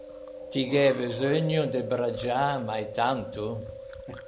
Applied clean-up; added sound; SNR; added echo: none; Chewing, mastication; 10 dB; none.